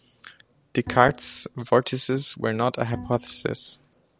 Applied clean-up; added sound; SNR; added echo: none; Bowed string instrument; 16 dB; none.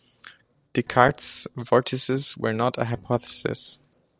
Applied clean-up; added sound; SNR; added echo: neural separator model SepFormer DNS4.